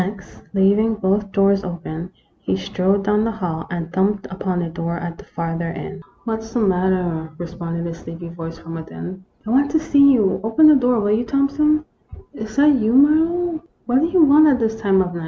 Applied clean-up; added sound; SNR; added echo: none; none; none; none.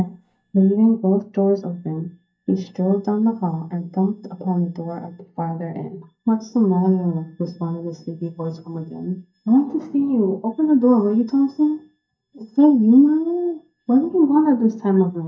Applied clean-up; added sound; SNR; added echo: neural mask model DeepFilterNet 3.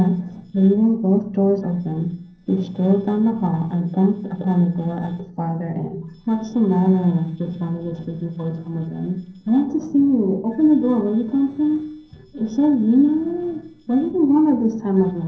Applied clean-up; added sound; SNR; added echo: neural separator model SepFormer DNS4.